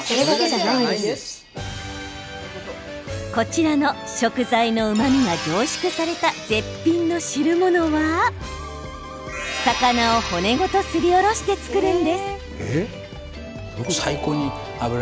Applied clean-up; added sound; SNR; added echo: none; none; none; none.